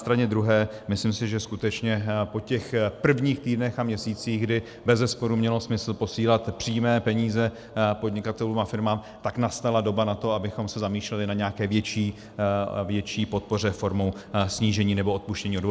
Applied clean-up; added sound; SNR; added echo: none; none; none; none.